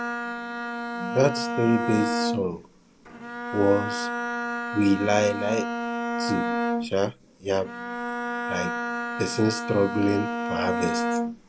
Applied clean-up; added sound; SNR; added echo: none; Bowed string instrument; 2 dB; none.